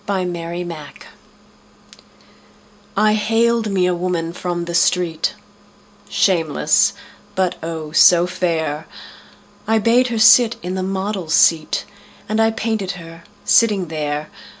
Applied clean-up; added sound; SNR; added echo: none; none; none; none.